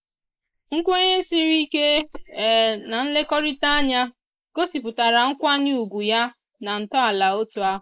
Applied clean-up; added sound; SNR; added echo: neural mask model Resemble Enhance denoiser.